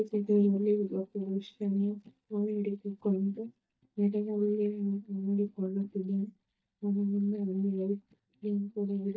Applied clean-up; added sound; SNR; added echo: neural mask model DeepFilterNet 3.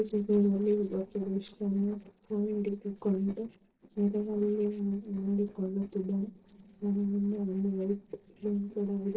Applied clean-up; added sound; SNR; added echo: neural separator model SepFormer DNS4.